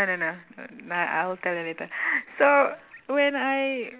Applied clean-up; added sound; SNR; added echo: none; none; none; none.